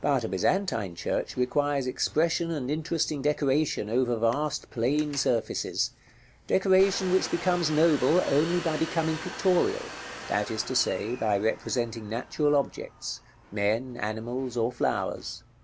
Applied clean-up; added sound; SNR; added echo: none; Domestic sounds, home sounds; 16 dB; none.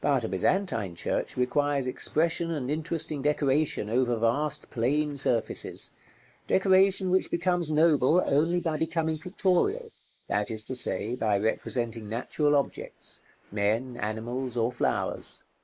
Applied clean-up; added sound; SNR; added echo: neural mask model Resemble Enhance denoiser.